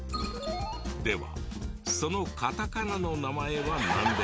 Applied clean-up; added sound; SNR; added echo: none; Bowed string instrument; 17 dB; none.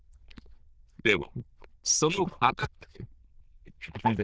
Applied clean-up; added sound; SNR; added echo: neural diffusion model UNIVERSE++.